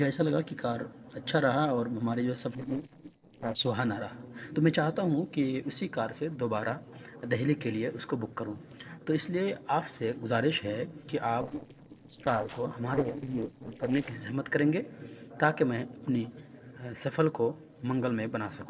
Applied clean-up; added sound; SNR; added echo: neural separator model SepFormer DNS4.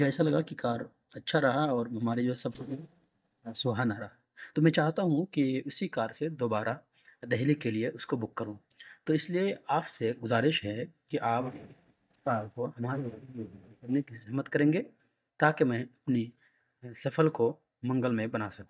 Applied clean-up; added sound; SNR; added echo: neural mask model DeepFilterNet 3.